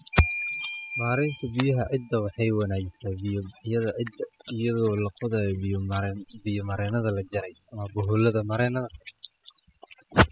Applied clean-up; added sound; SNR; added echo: classical method spectral subtraction.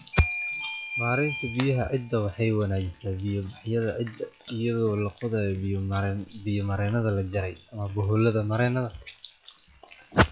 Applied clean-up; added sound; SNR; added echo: classical method log-MMSE.